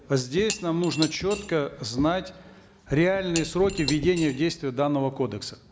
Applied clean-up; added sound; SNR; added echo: none; Cutlery, silverware / Dishes, pots, and pans; 11 dB; none.